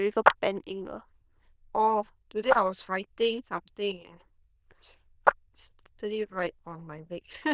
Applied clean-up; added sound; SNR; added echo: neural diffusion model UNIVERSE++.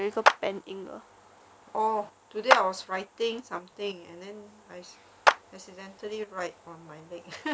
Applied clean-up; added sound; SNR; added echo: none; Clapping; -4 dB; none.